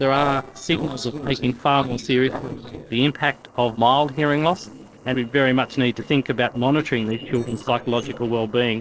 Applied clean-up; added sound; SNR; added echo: neural separator model SepFormer DNS4.